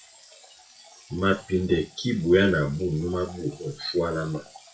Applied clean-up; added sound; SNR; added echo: classical method WPE with log-MMSE.